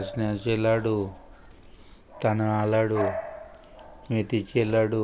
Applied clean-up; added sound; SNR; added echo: none; Bark / Bird vocalization, bird call, bird song; 13 dB; none.